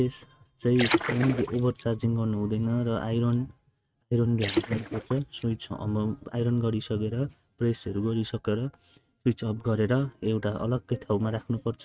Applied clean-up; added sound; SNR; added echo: neural mask model RNNoise.